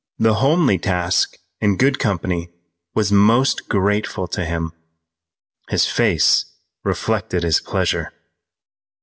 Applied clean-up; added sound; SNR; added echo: none; none; none; none.